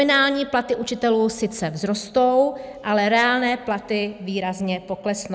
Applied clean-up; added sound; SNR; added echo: none; none; none; none.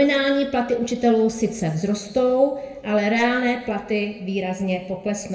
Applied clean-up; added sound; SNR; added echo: none; none; none; reverberation time 0.7 s.